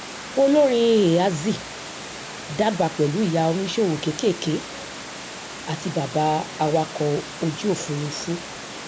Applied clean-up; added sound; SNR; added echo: none; Water; 12 dB; none.